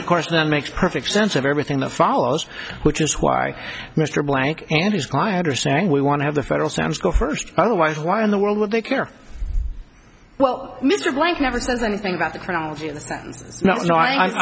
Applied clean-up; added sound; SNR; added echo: none; none; none; none.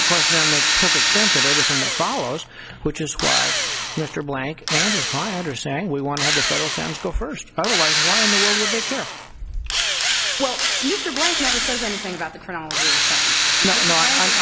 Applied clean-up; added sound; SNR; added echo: none; Drill; -5 dB; none.